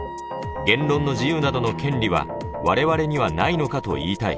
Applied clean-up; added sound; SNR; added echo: none; Wind instrument, woodwind instrument + Bowed string instrument; 11 dB; none.